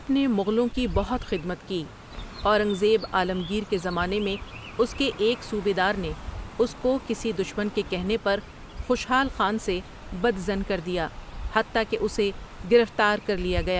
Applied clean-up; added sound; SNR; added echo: none; Chirp, tweet; 12 dB; none.